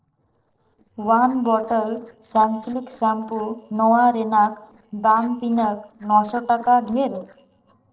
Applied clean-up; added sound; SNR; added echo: neural separator model SepFormer DNS4.